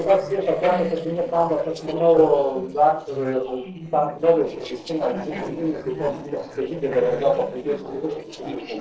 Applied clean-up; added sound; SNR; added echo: neural separator model SepFormer DNS4.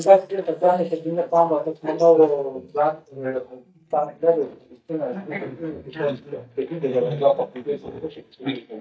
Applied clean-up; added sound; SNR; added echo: neural mask model DeepFilterNet 3.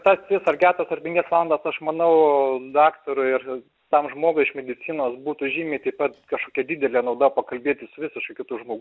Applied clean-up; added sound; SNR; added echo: none; none; none; none.